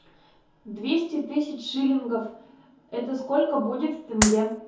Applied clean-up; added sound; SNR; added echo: none; Clapping; -1 dB; reverberation time 0.6 s.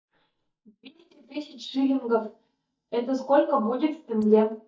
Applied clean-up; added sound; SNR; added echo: neural mask model DeepFilterNet 3.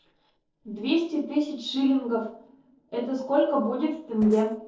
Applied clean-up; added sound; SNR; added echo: neural separator model SepFormer DNS4.